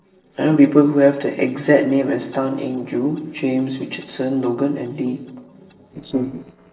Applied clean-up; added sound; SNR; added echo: neural separator model SepFormer DNS4.